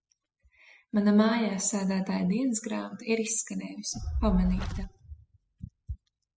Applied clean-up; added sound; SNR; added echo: classical method spectral subtraction.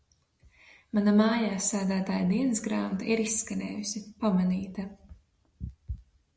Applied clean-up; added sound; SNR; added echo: none; none; none; none.